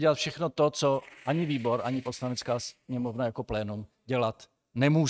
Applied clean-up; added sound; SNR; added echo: neural mask model RNNoise.